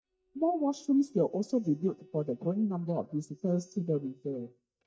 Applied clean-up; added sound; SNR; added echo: neural mask model DeepFilterNet 3.